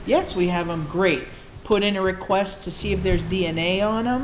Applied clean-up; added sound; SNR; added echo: none; Waves, surf; 18 dB; none.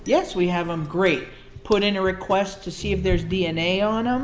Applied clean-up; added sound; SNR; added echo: none; none; none; none.